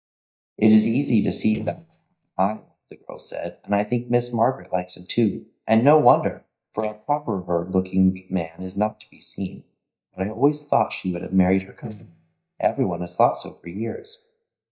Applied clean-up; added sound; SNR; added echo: neural mask model DeepFilterNet 3.